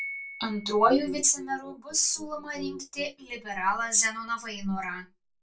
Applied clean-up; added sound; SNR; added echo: none; Piano; 19 dB; reverberation time 0.2 s.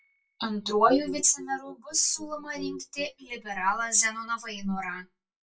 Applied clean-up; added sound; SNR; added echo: classical method WPE with log-MMSE.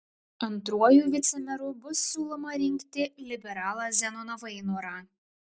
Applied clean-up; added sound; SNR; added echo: none; none; none; none.